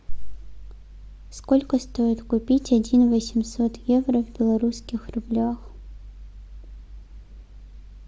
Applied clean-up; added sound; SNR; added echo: none; none; none; none.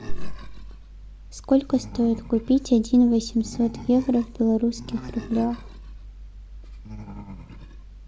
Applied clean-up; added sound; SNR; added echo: none; Animal; 18 dB; none.